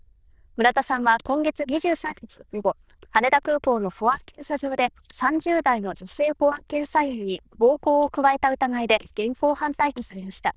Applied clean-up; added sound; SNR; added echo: neural diffusion model UNIVERSE++.